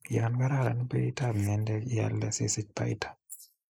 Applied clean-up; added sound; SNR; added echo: neural mask model Resemble Enhance denoiser.